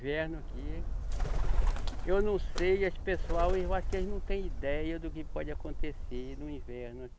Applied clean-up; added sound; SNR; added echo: none; Bird; -3 dB; none.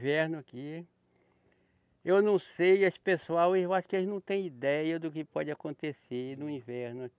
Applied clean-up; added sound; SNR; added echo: none; none; none; none.